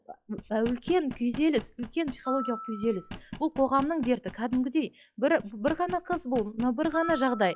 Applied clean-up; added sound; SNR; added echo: classical method log-MMSE.